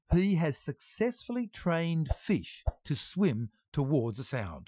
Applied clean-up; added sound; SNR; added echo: classical method Wiener filter.